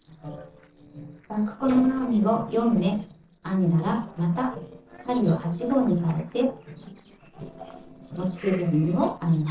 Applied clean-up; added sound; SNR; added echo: neural separator model SepFormer DNS4.